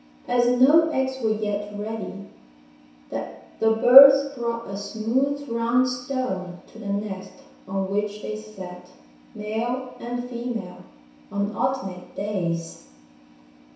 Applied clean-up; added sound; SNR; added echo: none; none; none; reverberation time 0.7 s.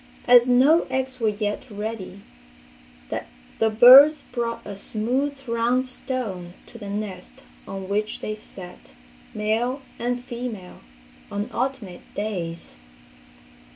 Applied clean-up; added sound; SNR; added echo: none; none; none; none.